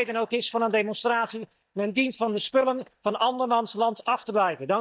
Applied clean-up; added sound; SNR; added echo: neural mask model DeepFilterNet 3.